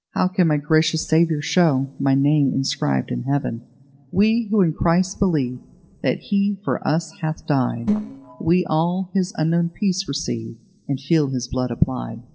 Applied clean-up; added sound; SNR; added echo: neural separator model SepFormer DNS4.